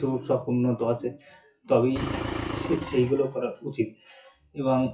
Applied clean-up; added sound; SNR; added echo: classical method WPE with log-MMSE.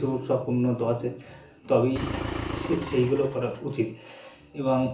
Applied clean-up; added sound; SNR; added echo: none; Engine; 7 dB; reverberation time 0.7 s.